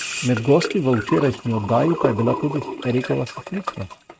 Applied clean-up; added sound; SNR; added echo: neural mask model RNNoise.